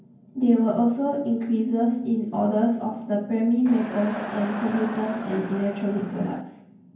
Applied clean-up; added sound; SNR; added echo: none; Crowd; 11 dB; reverberation time 0.9 s.